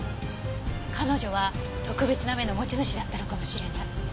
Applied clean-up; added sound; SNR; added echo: none; none; none; none.